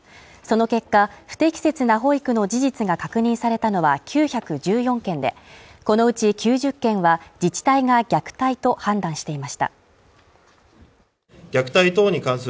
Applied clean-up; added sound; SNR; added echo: none; none; none; none.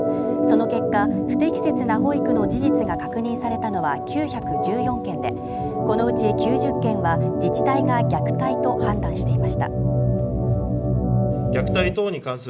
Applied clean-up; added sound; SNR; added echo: none; Organ; -5 dB; none.